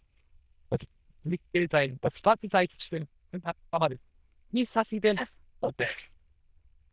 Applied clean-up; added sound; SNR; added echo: neural diffusion model UNIVERSE++.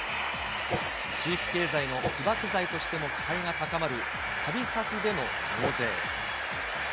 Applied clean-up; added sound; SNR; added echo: none; Whoosh, swoosh, swish + Train; -2 dB; none.